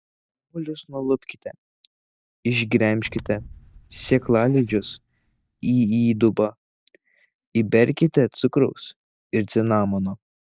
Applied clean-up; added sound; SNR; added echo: neural mask model DeepFilterNet 3.